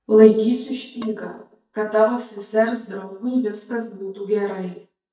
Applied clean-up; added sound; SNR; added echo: neural mask model DeepFilterNet 3.